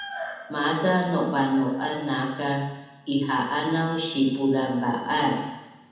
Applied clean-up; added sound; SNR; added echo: none; none; none; reverberation time 1.1 s.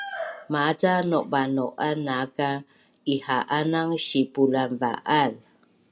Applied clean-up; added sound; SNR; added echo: none; none; none; none.